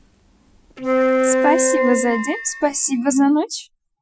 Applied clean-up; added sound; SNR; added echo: classical method Wiener filter.